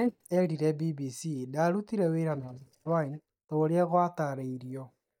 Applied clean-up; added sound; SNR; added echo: neural mask model DeepFilterNet 3.